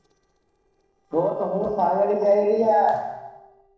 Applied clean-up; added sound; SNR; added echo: neural separator model SepFormer DNS4.